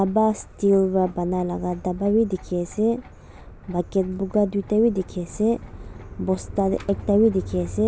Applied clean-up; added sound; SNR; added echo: none; none; none; none.